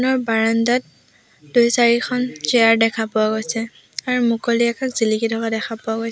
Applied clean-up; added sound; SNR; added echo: none; none; none; none.